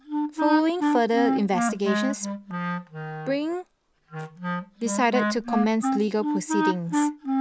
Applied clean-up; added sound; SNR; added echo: none; Wind instrument, woodwind instrument; 1 dB; none.